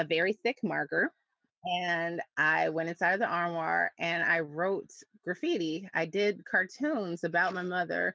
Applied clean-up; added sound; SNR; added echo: none; none; none; none.